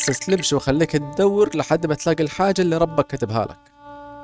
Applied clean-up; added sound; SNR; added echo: neural mask model RNNoise.